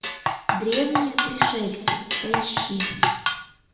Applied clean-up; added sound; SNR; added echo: none; Drum kit; -3 dB; reverberation time 1.0 s.